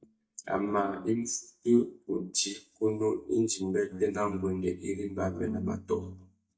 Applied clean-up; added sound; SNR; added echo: neural mask model DeepFilterNet 3.